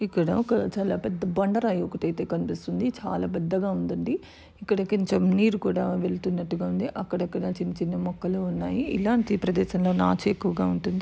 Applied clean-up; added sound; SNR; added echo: none; none; none; none.